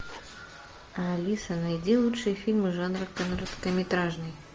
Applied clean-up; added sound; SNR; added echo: none; none; none; none.